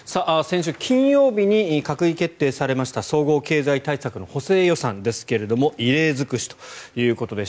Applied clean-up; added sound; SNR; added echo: none; none; none; none.